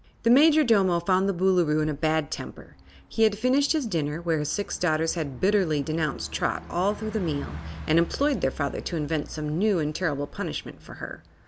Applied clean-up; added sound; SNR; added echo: none; Bus; 18 dB; none.